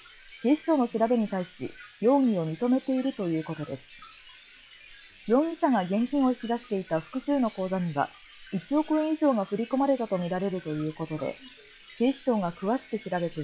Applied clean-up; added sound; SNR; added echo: classical method log-MMSE.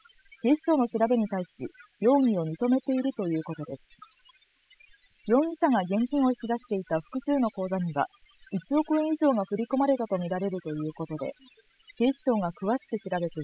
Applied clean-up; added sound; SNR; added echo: classical method spectral subtraction.